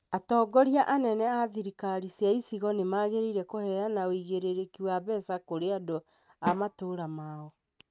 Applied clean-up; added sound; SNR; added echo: neural mask model RNNoise.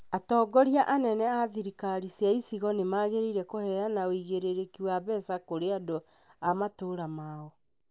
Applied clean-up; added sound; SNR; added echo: neural mask model Resemble Enhance denoiser.